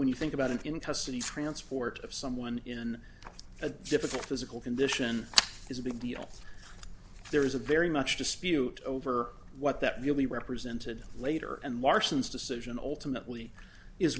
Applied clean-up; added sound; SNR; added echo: none; none; none; none.